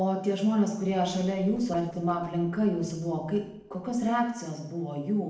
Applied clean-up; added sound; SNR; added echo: neural separator model SepFormer DNS4.